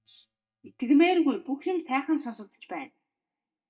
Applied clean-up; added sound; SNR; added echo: neural mask model DeepFilterNet 3.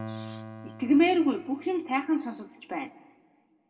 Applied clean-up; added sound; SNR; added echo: none; Piano; 17 dB; reverberation time 0.9 s.